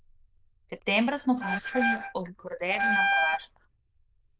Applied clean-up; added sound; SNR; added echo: neural diffusion model UNIVERSE++.